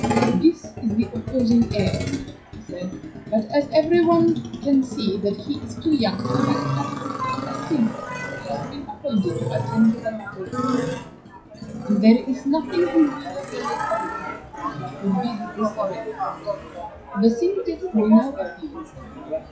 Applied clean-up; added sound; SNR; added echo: classical method WPE with log-MMSE.